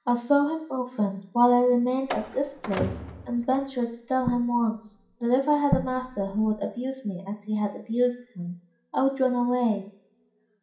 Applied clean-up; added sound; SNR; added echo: none; Slam; 11 dB; reverberation time 0.5 s.